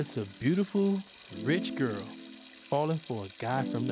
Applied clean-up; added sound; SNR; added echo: none; Sink (filling or washing); 16 dB; none.